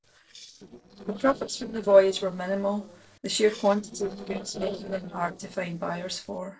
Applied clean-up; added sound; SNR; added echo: neural separator model SepFormer DNS4.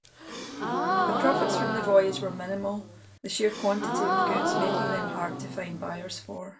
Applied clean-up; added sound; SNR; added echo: none; Gasp; -1 dB; reverberation time 0.2 s.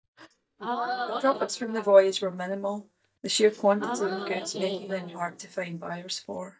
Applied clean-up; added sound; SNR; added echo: neural mask model DeepFilterNet 3.